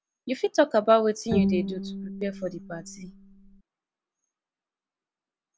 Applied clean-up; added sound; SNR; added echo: none; Bowed string instrument; 1 dB; none.